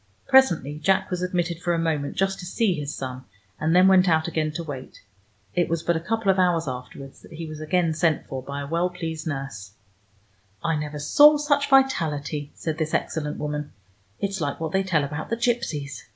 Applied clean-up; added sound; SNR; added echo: none; none; none; none.